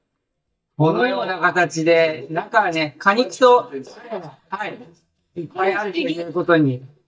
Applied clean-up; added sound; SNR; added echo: neural mask model DeepFilterNet 3.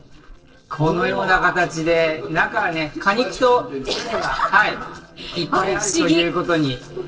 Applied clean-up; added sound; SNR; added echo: neural separator model SepFormer DNS4.